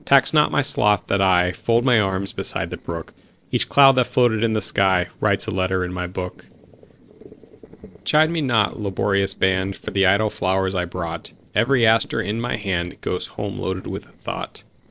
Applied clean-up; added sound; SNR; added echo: neural separator model SepFormer DNS4.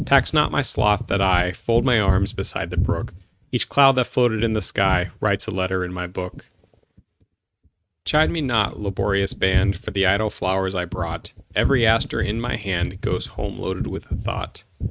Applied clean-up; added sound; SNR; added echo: neural mask model RNNoise.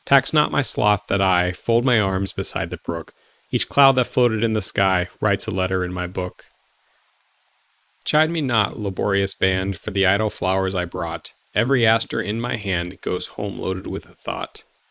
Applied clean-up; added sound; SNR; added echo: neural mask model Resemble Enhance denoiser.